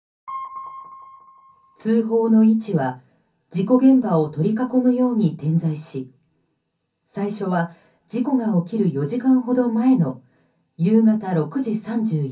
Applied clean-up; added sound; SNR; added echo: none; none; none; reverberation time 0.3 s.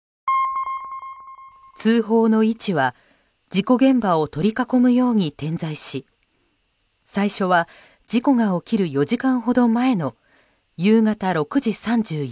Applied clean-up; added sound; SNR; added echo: none; none; none; none.